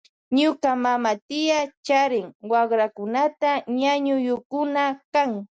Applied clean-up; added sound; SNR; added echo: none; none; none; none.